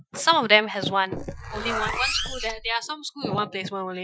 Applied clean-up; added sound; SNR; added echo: classical method Wiener filter.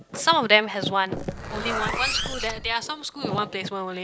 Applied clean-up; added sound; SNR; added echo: none; Zipper (clothing); 6 dB; none.